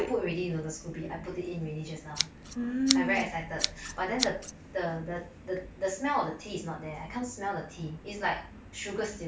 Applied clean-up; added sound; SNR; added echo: none; Scissors; 3 dB; none.